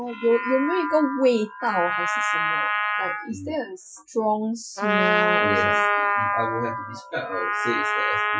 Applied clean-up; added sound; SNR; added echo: classical method Wiener filter.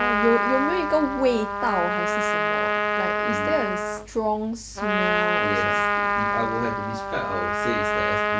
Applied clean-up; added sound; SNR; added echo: none; Trumpet; -3 dB; none.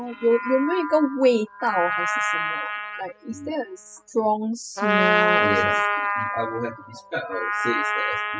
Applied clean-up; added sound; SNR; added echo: classical method spectral subtraction.